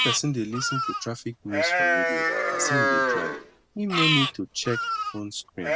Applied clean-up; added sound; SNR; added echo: none; Livestock, farm animals, working animals; -4 dB; none.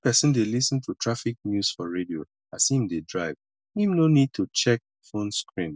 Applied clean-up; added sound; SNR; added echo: none; none; none; none.